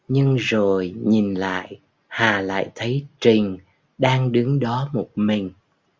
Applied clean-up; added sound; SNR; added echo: none; none; none; none.